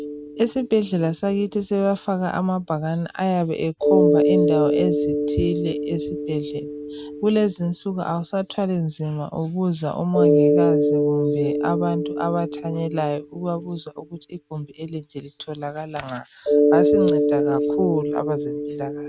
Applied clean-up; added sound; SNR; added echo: neural mask model RNNoise.